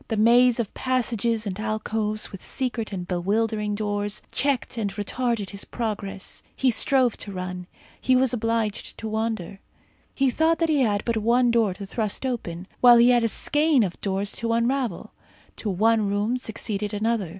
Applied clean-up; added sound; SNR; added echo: none; none; none; none.